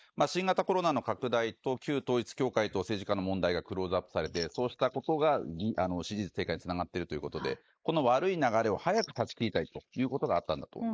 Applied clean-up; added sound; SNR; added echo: neural mask model Resemble Enhance denoiser.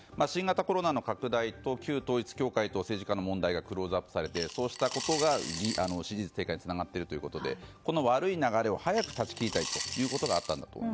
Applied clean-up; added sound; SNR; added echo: none; Coin (dropping) / Glass; 8 dB; none.